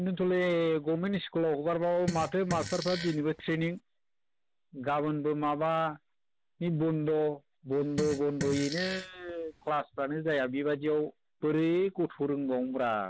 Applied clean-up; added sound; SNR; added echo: none; Fart; 9 dB; none.